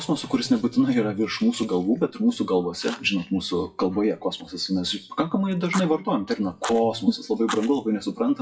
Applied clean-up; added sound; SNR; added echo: classical method WPE with log-MMSE.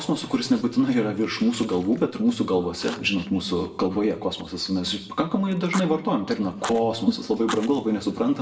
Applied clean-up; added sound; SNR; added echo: none; Fire; 18 dB; reverberation time 0.7 s.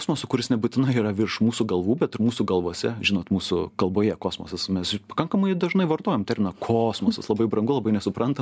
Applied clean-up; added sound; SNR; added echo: none; none; none; none.